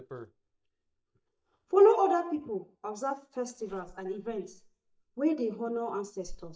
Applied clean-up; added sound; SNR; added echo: neural mask model DeepFilterNet 3.